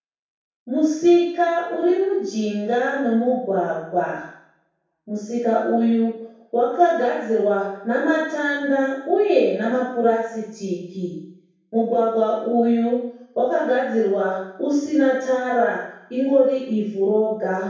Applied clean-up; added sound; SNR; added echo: none; none; none; reverberation time 0.7 s.